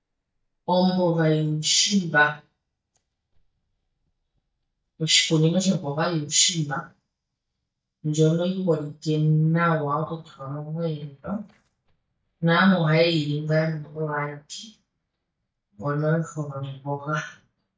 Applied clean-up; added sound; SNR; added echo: neural mask model DeepFilterNet 3.